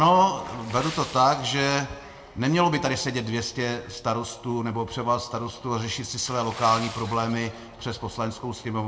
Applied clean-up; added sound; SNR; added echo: none; Water / Splash, splatter; 19 dB; reverberation time 0.9 s.